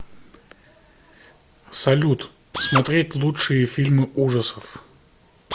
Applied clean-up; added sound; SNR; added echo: none; Drill; 13 dB; none.